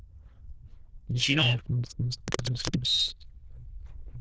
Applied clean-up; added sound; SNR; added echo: neural diffusion model UNIVERSE++.